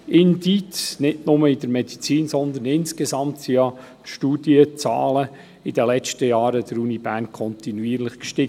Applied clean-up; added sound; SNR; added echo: none; none; none; none.